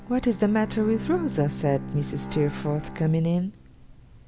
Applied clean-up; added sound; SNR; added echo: none; Bowed string instrument; 11 dB; none.